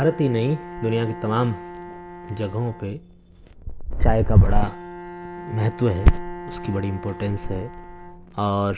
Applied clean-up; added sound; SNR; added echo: none; Bowed string instrument; 15 dB; none.